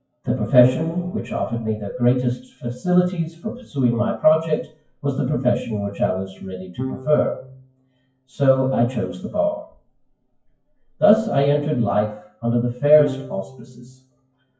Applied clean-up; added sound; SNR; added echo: classical method WPE with log-MMSE.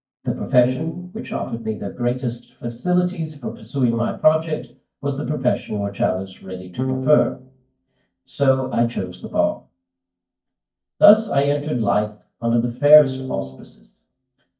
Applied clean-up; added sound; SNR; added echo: neural mask model DeepFilterNet 3.